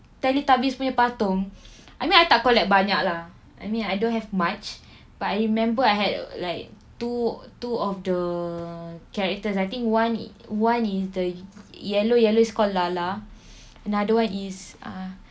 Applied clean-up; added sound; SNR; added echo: none; none; none; none.